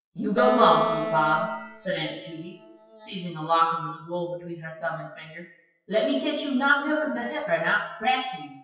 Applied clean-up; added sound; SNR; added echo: classical method WPE with log-MMSE.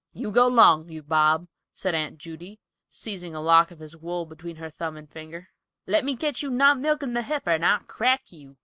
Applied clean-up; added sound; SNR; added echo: none; none; none; none.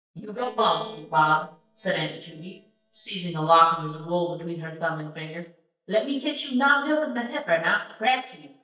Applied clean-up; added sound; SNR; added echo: neural mask model DeepFilterNet 3.